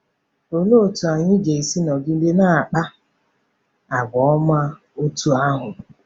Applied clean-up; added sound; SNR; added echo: none; none; none; none.